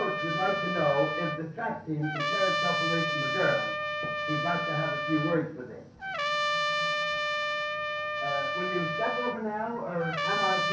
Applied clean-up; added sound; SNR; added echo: none; Trumpet; -2 dB; reverberation time 0.6 s.